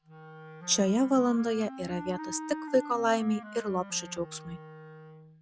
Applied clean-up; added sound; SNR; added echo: none; Wind instrument, woodwind instrument; 13 dB; none.